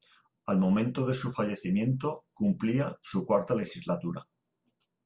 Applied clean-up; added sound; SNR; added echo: none; none; none; none.